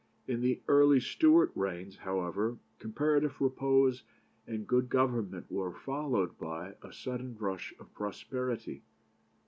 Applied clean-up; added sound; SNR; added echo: none; none; none; none.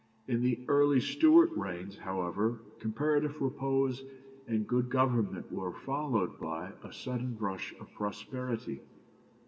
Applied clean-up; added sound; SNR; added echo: none; none; none; reverberation time 2.4 s.